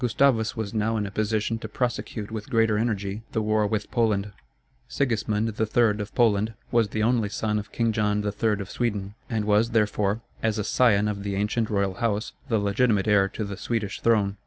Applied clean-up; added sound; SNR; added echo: none; none; none; none.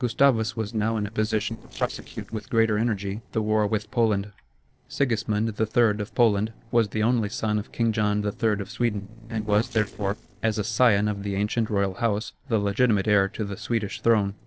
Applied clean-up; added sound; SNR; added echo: neural separator model SepFormer DNS4.